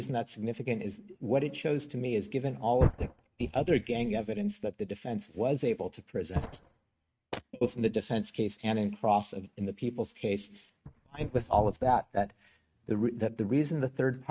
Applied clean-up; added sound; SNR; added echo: neural mask model RNNoise.